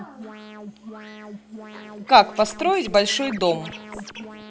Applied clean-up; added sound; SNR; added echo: none; Scratching (performance technique) + Alarm; 14 dB; none.